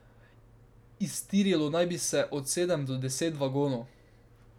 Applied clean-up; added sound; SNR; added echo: none; none; none; none.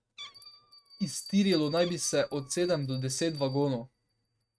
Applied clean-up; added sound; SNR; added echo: neural mask model RNNoise.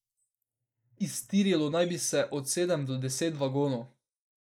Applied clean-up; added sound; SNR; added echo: neural mask model Resemble Enhance denoiser.